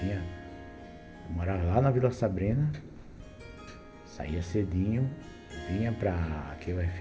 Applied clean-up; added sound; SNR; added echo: none; Harp; 18 dB; reverberation time 1.3 s.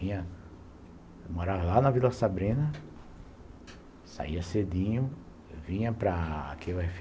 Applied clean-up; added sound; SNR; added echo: none; none; none; none.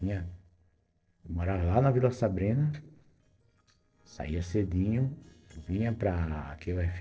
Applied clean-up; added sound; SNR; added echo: neural separator model SepFormer DNS4.